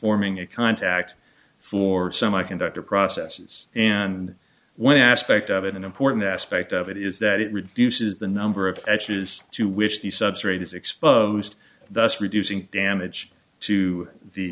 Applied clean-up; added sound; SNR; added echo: none; none; none; none.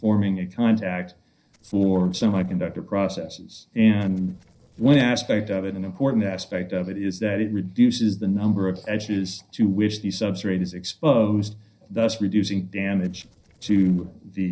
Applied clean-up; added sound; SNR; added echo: neural separator model SepFormer DNS4.